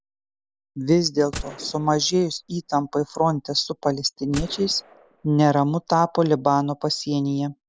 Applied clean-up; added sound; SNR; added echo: none; Gunshot, gunfire; 17 dB; none.